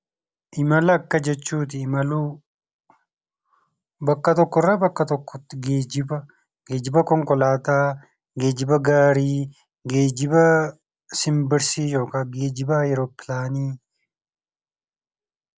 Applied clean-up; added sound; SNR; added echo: none; none; none; none.